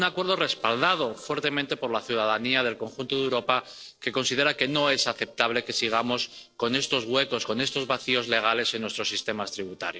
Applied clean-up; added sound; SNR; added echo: neural separator model SepFormer DNS4.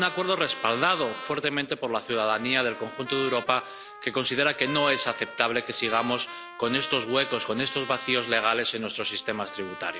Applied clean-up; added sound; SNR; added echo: none; Trumpet; 12 dB; none.